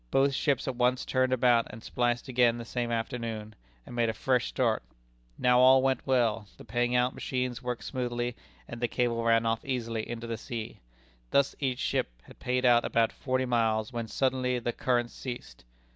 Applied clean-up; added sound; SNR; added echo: none; none; none; none.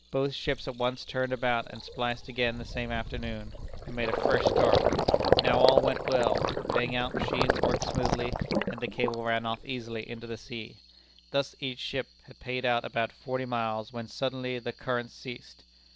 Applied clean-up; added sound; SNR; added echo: none; Gurgling; -1 dB; none.